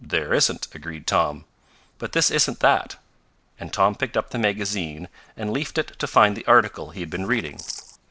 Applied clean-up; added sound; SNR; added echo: neural separator model SepFormer DNS4.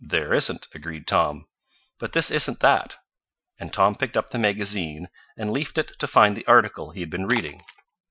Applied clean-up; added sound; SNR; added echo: classical method Wiener filter.